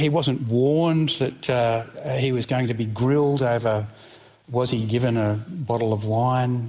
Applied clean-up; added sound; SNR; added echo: none; none; none; none.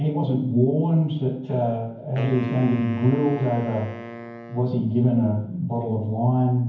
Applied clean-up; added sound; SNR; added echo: none; Wind instrument, woodwind instrument; 15 dB; reverberation time 0.9 s.